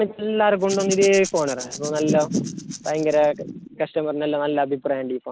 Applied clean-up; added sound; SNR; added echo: none; Rattle / Rattle (instrument); 15 dB; none.